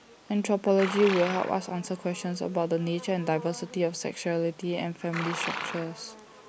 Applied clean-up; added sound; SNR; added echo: none; Livestock, farm animals, working animals; 11 dB; none.